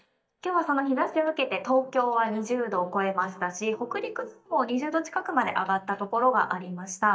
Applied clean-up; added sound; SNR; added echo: neural mask model DeepFilterNet 3.